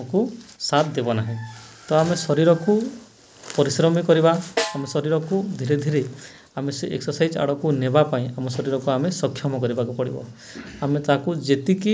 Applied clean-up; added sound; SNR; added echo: none; Snare drum; 11 dB; none.